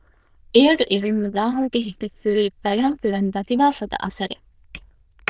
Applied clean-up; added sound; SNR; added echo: neural diffusion model UNIVERSE++.